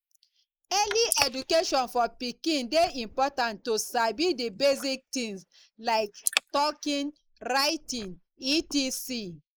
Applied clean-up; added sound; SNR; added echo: neural mask model Resemble Enhance denoiser.